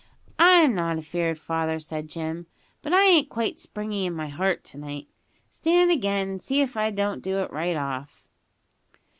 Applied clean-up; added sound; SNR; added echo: none; none; none; none.